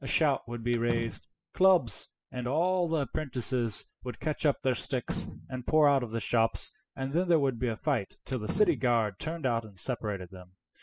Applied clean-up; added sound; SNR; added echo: classical method spectral subtraction.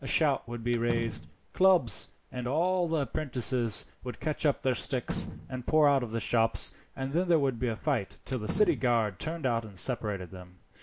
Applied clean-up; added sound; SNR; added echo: none; Slam; 12 dB; none.